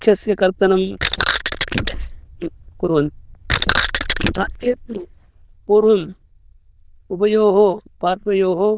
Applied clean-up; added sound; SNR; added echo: neural diffusion model UNIVERSE++.